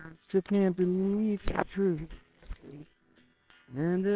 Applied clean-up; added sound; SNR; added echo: neural separator model SepFormer WHAMR!.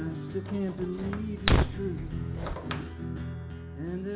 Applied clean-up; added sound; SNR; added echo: none; Fire; -3 dB; reverberation time 0.4 s.